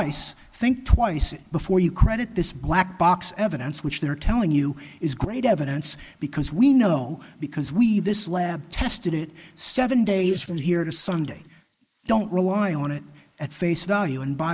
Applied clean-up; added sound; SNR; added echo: neural mask model Resemble Enhance denoiser.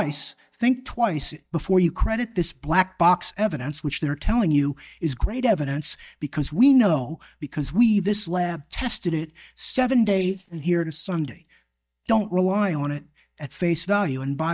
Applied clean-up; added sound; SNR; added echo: neural mask model DeepFilterNet 3.